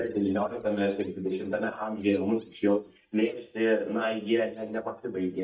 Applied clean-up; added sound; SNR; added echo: neural mask model DeepFilterNet 3.